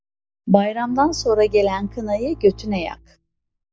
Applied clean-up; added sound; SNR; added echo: none; Bowed string instrument; 19 dB; none.